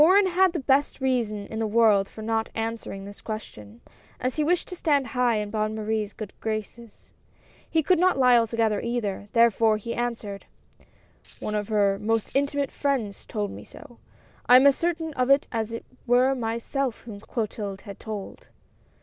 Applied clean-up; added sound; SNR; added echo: none; Tambourine; 14 dB; none.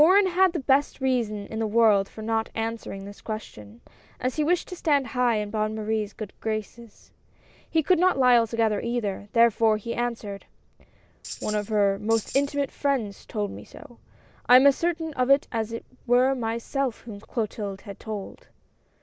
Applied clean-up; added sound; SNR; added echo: neural mask model Resemble Enhance denoiser.